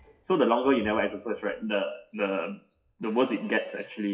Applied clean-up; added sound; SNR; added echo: classical method WPE with log-MMSE.